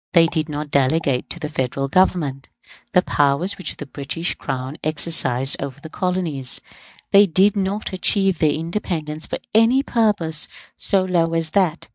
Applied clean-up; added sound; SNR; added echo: neural mask model DeepFilterNet 3.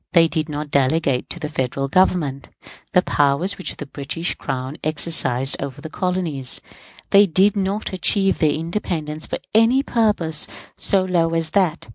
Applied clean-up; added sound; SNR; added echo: none; none; none; none.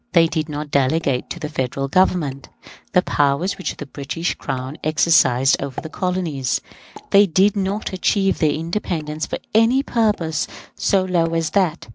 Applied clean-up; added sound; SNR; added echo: neural separator model SepFormer DNS4.